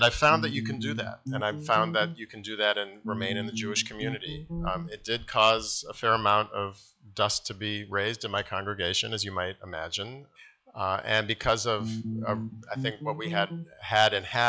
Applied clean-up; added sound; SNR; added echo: classical method log-MMSE.